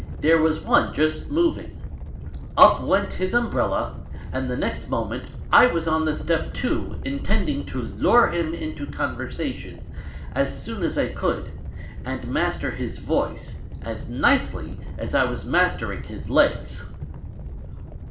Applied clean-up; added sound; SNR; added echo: none; Animal; 8 dB; reverberation time 0.5 s.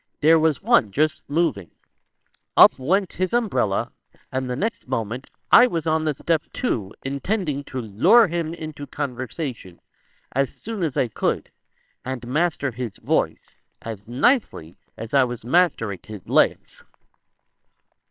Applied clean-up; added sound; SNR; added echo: neural separator model SepFormer WHAMR!.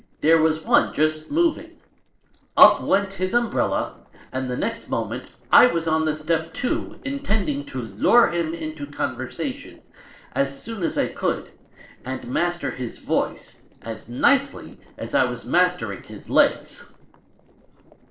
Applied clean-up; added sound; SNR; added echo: neural separator model SepFormer DNS4.